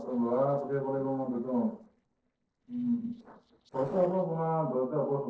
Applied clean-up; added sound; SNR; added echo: neural separator model SepFormer DNS4.